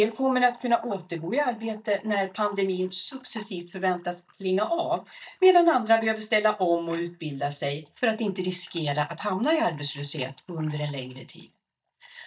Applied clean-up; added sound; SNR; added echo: neural mask model DeepFilterNet 3.